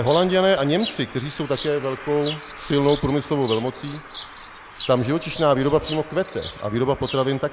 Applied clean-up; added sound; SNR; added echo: none; Bird vocalization, bird call, bird song; 13 dB; none.